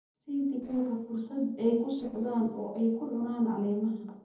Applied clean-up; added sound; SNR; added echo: neural separator model SepFormer DNS4.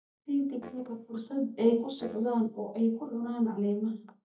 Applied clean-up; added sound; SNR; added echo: neural mask model DeepFilterNet 3.